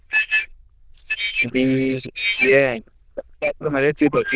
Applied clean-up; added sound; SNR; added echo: neural diffusion model UNIVERSE++.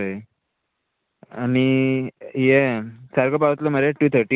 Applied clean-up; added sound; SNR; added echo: none; none; none; none.